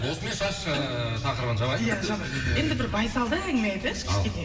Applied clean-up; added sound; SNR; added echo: none; Bowed string instrument; 17 dB; reverberation time 2.1 s.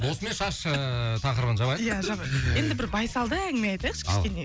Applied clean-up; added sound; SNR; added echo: none; none; none; none.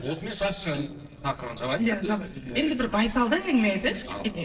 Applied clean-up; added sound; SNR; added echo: neural separator model SepFormer DNS4.